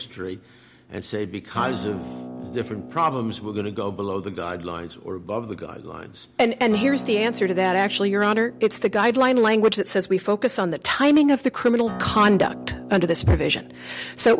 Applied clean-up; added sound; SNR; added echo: none; Acoustic guitar; 16 dB; none.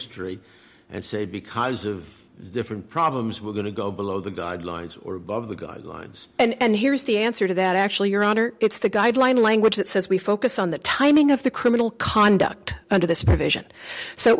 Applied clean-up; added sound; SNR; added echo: none; none; none; none.